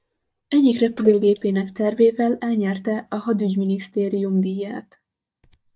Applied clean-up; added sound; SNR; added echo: neural mask model DeepFilterNet 3.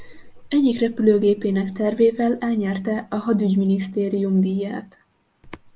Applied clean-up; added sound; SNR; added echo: none; none; none; none.